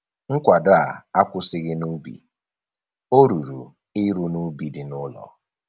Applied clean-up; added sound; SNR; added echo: none; none; none; none.